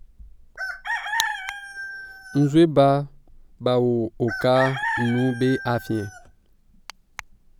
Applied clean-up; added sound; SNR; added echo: none; Chicken, rooster; 8 dB; none.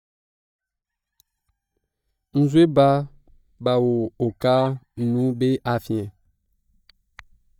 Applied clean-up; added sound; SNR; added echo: neural mask model DeepFilterNet 3.